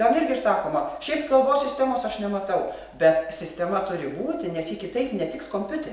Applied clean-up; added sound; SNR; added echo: none; none; none; none.